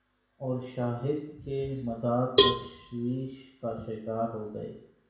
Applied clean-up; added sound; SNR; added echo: none; Cowbell; -3 dB; reverberation time 0.7 s.